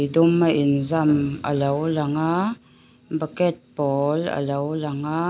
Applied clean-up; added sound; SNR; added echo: none; none; none; none.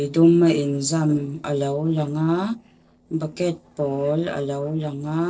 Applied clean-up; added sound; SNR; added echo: neural separator model SepFormer DNS4.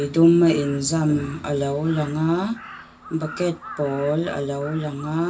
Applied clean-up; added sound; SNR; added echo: none; Crow; 20 dB; reverberation time 0.1 s.